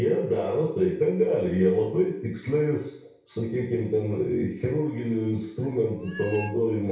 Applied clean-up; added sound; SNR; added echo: none; Meow; 17 dB; reverberation time 0.6 s.